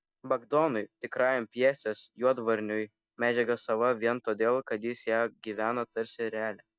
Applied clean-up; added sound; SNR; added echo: neural mask model DeepFilterNet 3.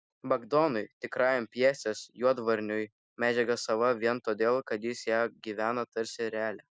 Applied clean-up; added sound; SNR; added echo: none; none; none; none.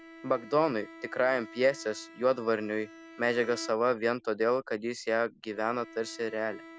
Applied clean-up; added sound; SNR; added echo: none; Bowed string instrument; 19 dB; none.